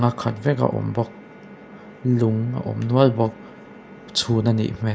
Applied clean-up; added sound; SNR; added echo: none; none; none; none.